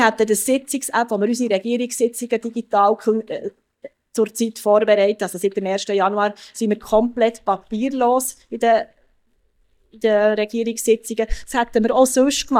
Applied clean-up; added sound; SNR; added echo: neural mask model DeepFilterNet 3.